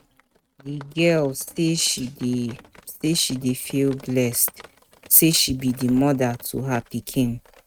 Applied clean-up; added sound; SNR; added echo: neural mask model RNNoise.